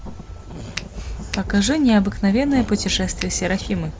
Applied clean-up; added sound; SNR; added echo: none; Finger snapping + Thunder; 10 dB; none.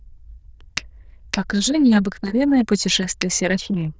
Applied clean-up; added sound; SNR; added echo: neural diffusion model UNIVERSE++.